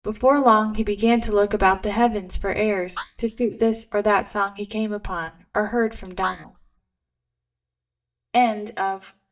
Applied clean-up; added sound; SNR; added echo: neural mask model DeepFilterNet 3.